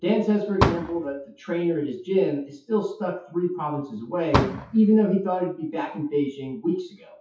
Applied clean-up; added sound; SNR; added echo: classical method WPE with log-MMSE.